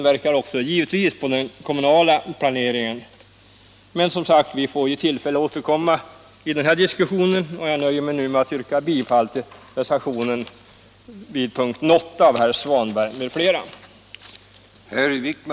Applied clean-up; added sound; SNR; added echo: none; none; none; none.